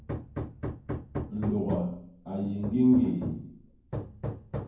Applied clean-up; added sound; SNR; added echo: none; Hammer; 7 dB; reverberation time 0.9 s.